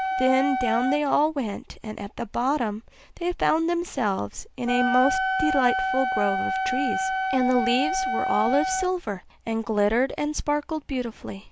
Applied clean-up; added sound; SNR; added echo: none; Wind instrument, woodwind instrument; 3 dB; none.